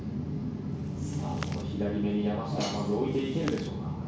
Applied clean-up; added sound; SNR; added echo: none; Chewing, mastication; 18 dB; reverberation time 0.6 s.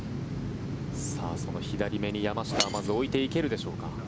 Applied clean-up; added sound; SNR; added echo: none; none; none; none.